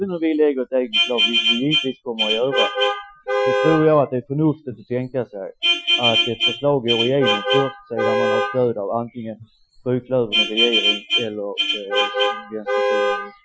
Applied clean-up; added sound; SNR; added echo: classical method Wiener filter.